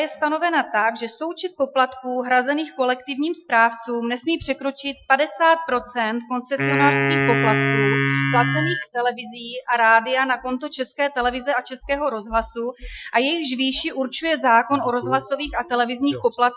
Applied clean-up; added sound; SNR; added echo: classical method Wiener filter.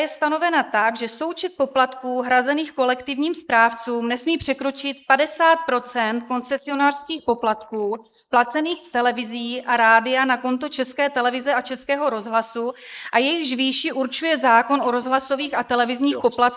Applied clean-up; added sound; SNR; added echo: neural mask model Resemble Enhance denoiser.